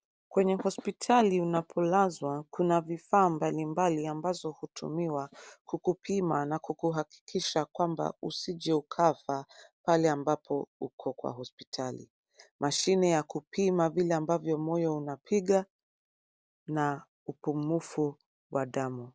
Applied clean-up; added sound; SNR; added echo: none; none; none; none.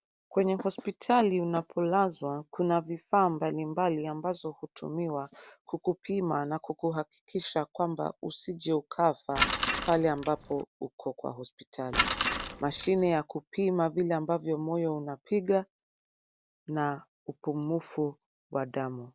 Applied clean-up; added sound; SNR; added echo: none; Bicycle; 0 dB; none.